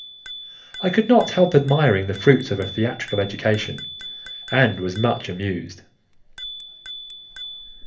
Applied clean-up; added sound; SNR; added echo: none; Bicycle bell; 15 dB; reverberation time 0.3 s.